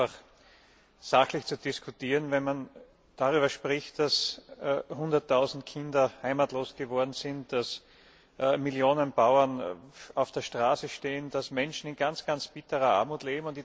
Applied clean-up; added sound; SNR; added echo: none; none; none; none.